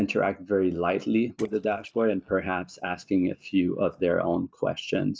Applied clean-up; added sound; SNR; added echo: neural mask model DeepFilterNet 3.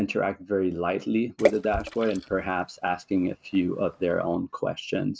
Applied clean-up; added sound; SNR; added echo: neural mask model RNNoise.